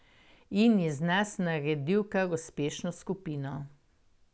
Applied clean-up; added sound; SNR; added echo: none; none; none; none.